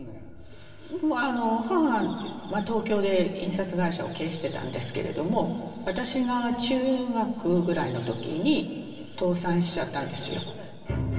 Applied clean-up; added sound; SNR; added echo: none; none; none; reverberation time 2.0 s.